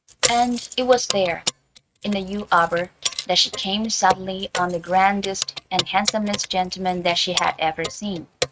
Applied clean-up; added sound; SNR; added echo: neural mask model RNNoise.